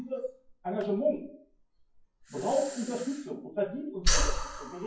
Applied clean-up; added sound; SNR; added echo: classical method WPE with log-MMSE.